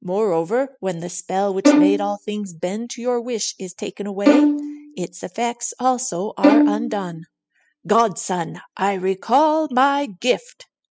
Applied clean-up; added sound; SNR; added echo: classical method spectral subtraction.